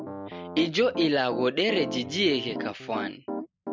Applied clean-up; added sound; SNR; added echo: none; Piano; 8 dB; none.